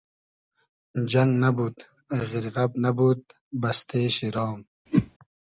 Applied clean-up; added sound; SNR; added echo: none; Whoosh, swoosh, swish; -2 dB; none.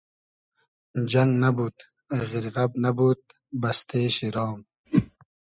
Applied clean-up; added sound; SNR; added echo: classical method spectral subtraction.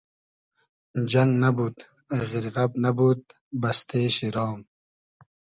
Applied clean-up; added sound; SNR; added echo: none; none; none; none.